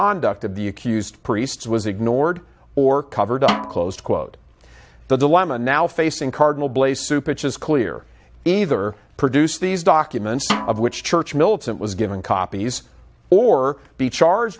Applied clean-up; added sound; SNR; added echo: none; Snare drum; 8 dB; none.